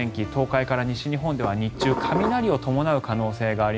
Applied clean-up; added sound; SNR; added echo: none; Dishes, pots, and pans; 5 dB; none.